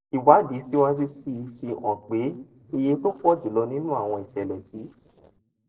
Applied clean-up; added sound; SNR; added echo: neural separator model SepFormer DNS4.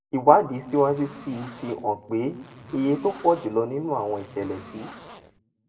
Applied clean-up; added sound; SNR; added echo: none; Zipper (clothing); 20 dB; reverberation time 0.6 s.